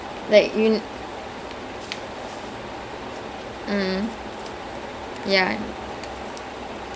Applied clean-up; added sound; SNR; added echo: none; none; none; none.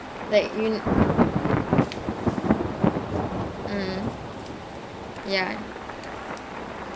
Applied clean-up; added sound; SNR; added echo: none; Thunder; -4 dB; none.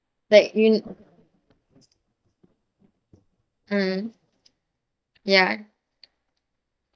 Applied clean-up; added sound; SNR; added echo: neural mask model DeepFilterNet 3.